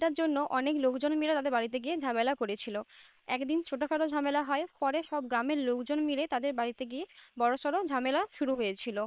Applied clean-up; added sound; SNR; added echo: neural separator model SepFormer WHAM!.